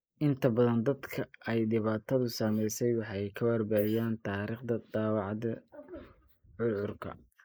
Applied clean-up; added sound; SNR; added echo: neural mask model Resemble Enhance denoiser.